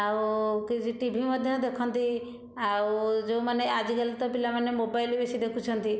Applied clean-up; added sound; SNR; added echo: none; none; none; none.